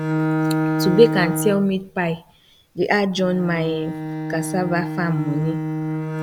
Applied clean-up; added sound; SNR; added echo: none; Bowed string instrument; 3 dB; none.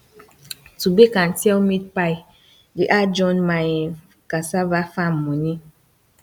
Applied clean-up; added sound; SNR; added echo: none; none; none; none.